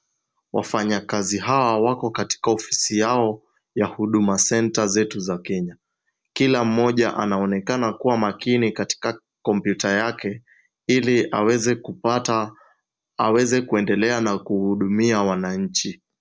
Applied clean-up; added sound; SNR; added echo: none; none; none; none.